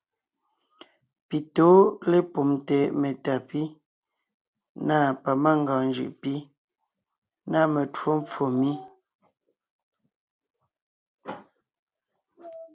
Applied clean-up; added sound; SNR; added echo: none; none; none; none.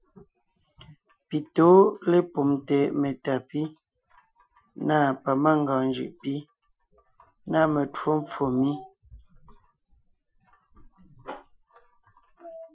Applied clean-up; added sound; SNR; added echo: classical method Wiener filter.